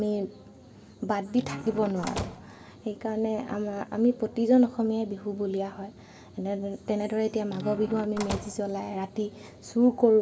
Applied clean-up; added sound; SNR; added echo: none; Squeak / Slam / Wood; 11 dB; reverberation time 1.4 s.